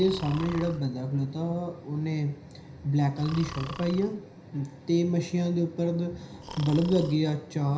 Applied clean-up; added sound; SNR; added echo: none; Breathing; 18 dB; reverberation time 0.5 s.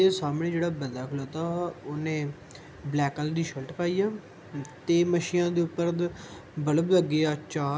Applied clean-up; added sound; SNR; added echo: none; none; none; none.